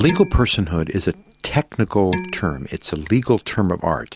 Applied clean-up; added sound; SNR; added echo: none; Dishes, pots, and pans; 13 dB; none.